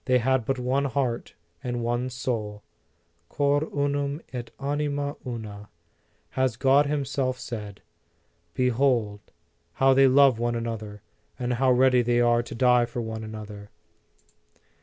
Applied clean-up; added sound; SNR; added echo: none; none; none; none.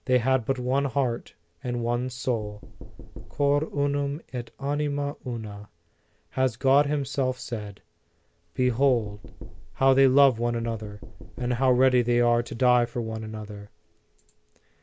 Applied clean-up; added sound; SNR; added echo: none; Knock; 13 dB; none.